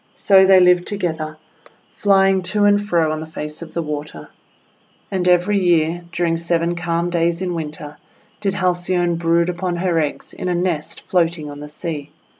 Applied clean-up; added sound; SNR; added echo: none; none; none; none.